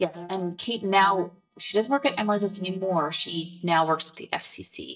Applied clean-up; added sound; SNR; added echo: neural mask model DeepFilterNet 3.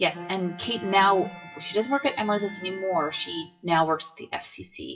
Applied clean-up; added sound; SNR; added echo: classical method WPE with log-MMSE.